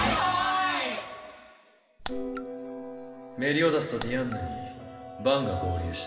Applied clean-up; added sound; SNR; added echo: none; Raindrop; 2 dB; reverberation time 2.0 s.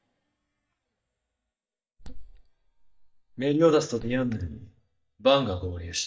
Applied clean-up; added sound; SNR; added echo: neural mask model DeepFilterNet 3.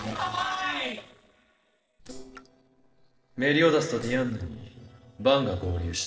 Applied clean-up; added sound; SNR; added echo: neural separator model SepFormer DNS4.